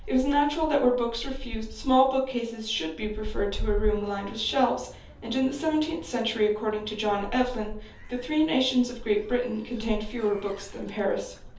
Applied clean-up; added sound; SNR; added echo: none; Gull, seagull; 10 dB; reverberation time 0.5 s.